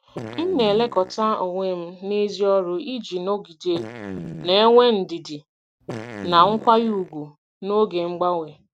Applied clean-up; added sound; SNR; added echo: neural mask model RNNoise.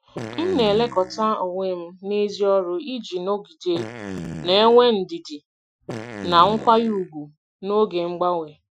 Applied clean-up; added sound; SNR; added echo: classical method Wiener filter.